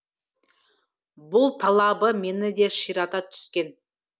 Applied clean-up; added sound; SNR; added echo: none; none; none; none.